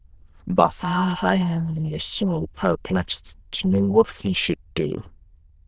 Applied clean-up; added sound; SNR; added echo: neural diffusion model UNIVERSE++.